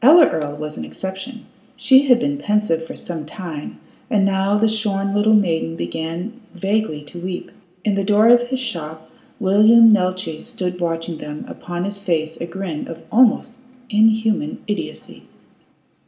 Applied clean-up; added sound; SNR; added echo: none; none; none; reverberation time 0.7 s.